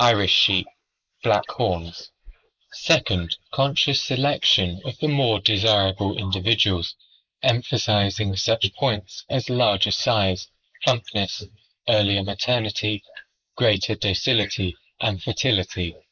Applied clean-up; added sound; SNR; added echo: neural mask model Resemble Enhance denoiser.